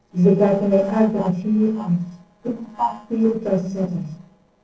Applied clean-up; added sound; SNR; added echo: neural separator model SepFormer DNS4.